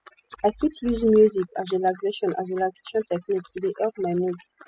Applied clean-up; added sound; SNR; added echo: classical method spectral subtraction.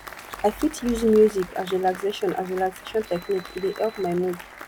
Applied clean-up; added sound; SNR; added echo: none; Applause; 16 dB; none.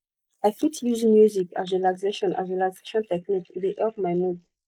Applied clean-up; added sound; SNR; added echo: neural mask model Resemble Enhance denoiser.